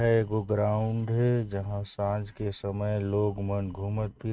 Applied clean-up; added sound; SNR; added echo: neural mask model RNNoise.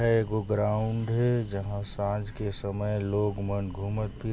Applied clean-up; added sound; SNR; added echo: none; Breathing; 15 dB; none.